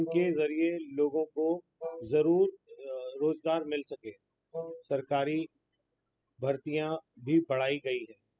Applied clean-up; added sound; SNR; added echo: classical method spectral subtraction.